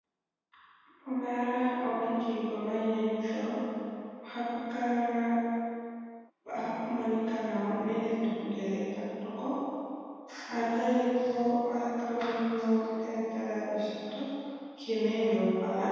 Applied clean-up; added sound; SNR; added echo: none; none; none; reverberation time 2.1 s.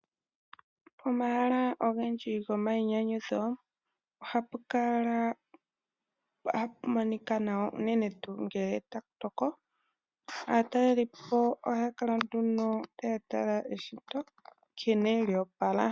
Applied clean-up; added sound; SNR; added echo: none; none; none; none.